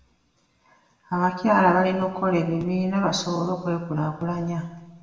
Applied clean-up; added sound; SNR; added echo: none; none; none; reverberation time 0.9 s.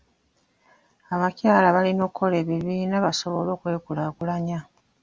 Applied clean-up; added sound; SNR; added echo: none; none; none; none.